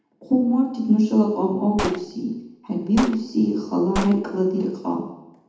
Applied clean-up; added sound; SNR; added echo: none; Gunshot, gunfire; 12 dB; reverberation time 0.8 s.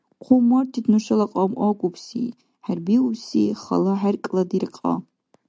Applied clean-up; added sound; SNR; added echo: none; none; none; none.